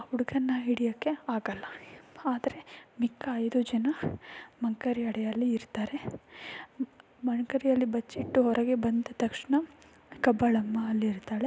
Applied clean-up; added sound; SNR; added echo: none; none; none; none.